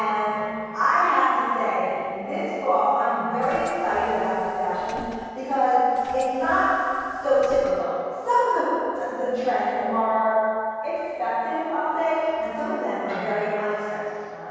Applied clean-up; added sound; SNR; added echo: none; Bus; 20 dB; reverberation time 2.2 s.